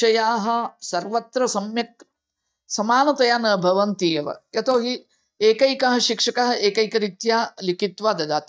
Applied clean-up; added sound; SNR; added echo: neural mask model DeepFilterNet 3.